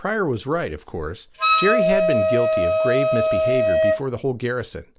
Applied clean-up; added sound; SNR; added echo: none; Wind instrument, woodwind instrument; -5 dB; none.